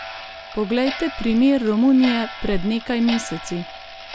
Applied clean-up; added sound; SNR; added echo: none; Clock; 13 dB; none.